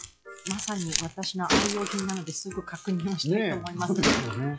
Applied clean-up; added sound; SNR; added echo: classical method log-MMSE.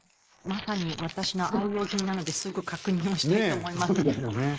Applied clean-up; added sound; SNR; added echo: neural mask model Resemble Enhance denoiser.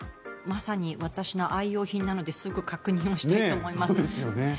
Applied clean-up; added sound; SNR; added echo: none; none; none; none.